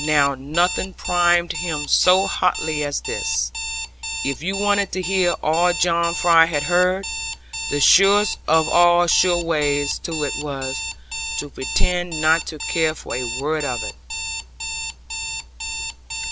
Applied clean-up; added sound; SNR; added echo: none; Alarm; 7 dB; none.